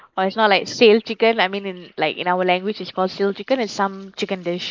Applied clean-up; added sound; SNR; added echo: neural mask model Resemble Enhance denoiser.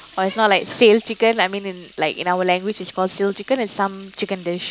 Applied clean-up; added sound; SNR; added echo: none; Sink (filling or washing) / Water tap, faucet; 17 dB; none.